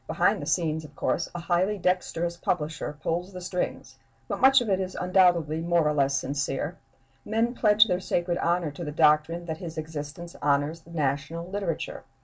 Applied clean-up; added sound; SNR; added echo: none; none; none; none.